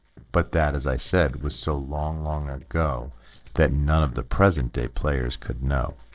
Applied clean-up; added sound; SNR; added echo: neural separator model SepFormer DNS4.